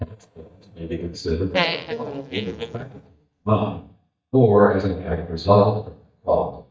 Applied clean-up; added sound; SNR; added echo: neural mask model DeepFilterNet 3.